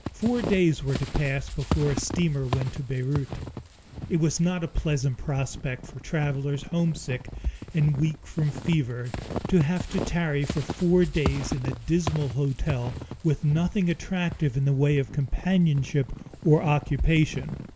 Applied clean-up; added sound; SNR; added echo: none; Squeak / Walk, footsteps; 10 dB; none.